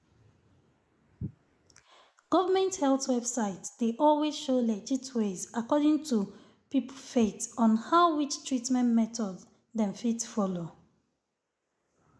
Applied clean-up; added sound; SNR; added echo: neural mask model Resemble Enhance denoiser.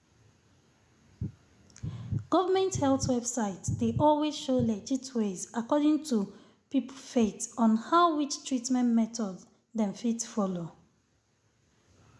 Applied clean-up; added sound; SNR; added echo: none; Bass guitar; 8 dB; none.